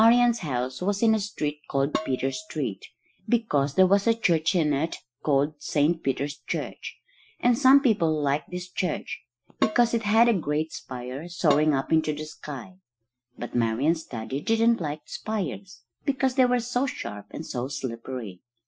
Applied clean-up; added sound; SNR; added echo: classical method Wiener filter.